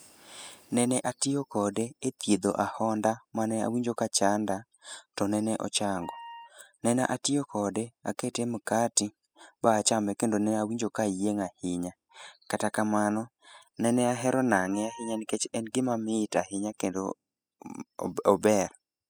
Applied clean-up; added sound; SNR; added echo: classical method spectral subtraction.